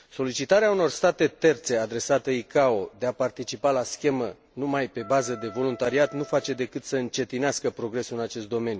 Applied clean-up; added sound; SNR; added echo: none; Wind instrument, woodwind instrument; 19 dB; none.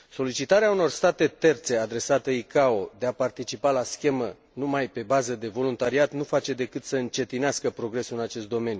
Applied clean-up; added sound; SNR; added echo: none; none; none; none.